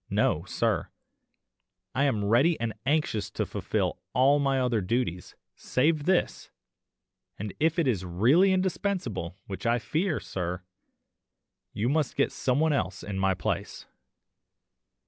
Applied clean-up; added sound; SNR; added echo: none; none; none; none.